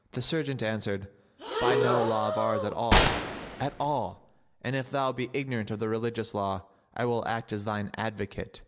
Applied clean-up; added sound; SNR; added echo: none; Breathing + Gunshot, gunfire; -3 dB; none.